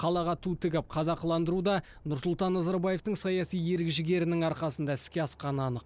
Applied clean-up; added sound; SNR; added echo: none; none; none; none.